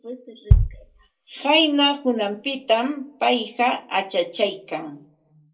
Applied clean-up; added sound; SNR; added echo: none; Bass drum; 0 dB; reverberation time 0.2 s.